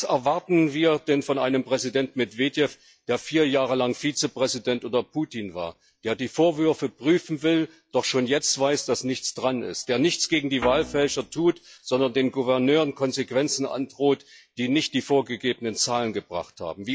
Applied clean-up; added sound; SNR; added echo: classical method log-MMSE.